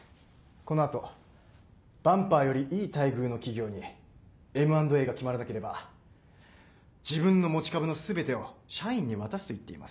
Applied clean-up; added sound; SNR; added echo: none; none; none; none.